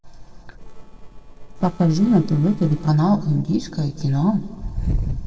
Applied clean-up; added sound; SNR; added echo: neural separator model SepFormer DNS4.